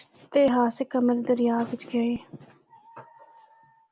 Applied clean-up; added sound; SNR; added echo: none; none; none; none.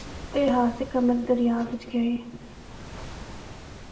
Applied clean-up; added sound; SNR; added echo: none; Waves, surf; 14 dB; reverberation time 0.7 s.